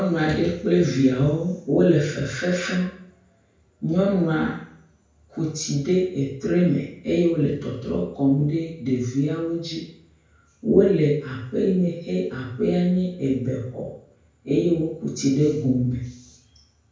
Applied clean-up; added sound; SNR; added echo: none; none; none; reverberation time 0.5 s.